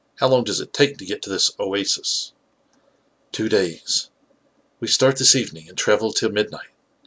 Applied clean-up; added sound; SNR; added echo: none; none; none; none.